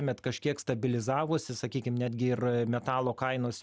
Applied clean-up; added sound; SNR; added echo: none; none; none; none.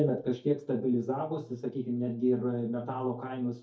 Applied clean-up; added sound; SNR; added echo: neural mask model DeepFilterNet 3.